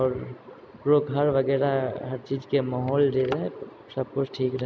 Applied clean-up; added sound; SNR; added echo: none; none; none; none.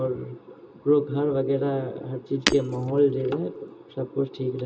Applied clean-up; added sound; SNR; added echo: none; Shatter; 6 dB; reverberation time 0.2 s.